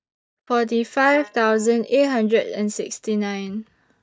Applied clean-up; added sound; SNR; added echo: neural mask model DeepFilterNet 3.